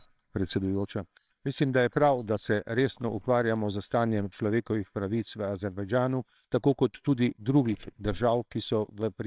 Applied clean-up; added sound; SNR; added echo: neural separator model SepFormer WHAMR!.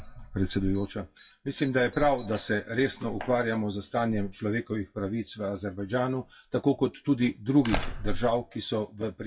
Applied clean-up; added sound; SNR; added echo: classical method WPE with log-MMSE.